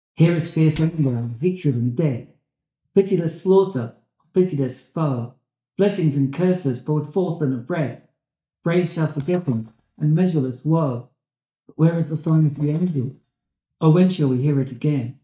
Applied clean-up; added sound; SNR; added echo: neural mask model DeepFilterNet 3.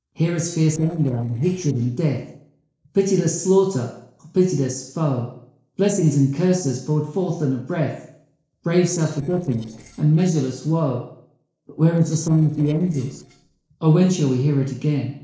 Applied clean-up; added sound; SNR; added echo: neural separator model SepFormer DNS4.